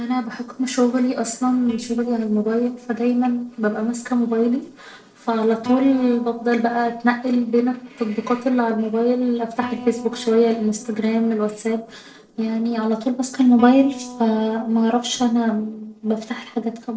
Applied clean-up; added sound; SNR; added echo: neural separator model SepFormer DNS4.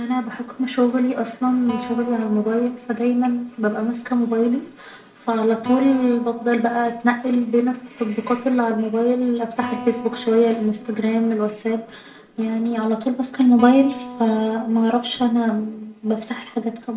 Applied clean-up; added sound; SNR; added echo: none; Guitar; 17 dB; reverberation time 0.4 s.